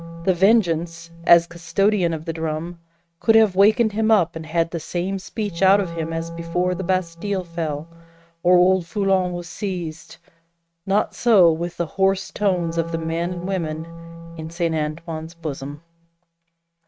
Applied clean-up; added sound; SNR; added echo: neural mask model RNNoise.